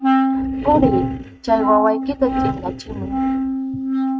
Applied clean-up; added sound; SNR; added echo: neural mask model RNNoise.